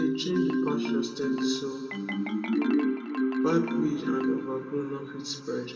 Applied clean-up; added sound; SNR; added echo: none; Marimba, xylophone; -3 dB; reverberation time 1.6 s.